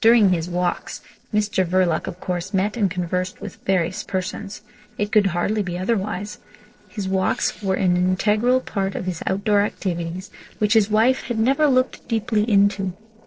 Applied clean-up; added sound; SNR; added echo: neural separator model SepFormer DNS4.